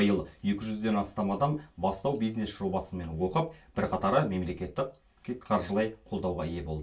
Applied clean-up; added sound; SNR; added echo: none; none; none; reverberation time 0.2 s.